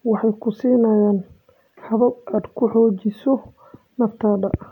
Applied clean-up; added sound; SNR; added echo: none; none; none; none.